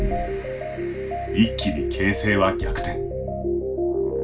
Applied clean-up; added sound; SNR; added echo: none; none; none; reverberation time 0.2 s.